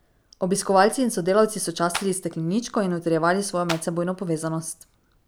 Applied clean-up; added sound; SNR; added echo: none; Clapping; 10 dB; none.